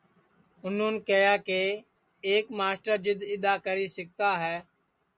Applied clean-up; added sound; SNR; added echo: none; none; none; none.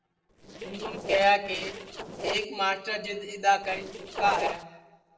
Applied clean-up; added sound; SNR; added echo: neural separator model SepFormer DNS4.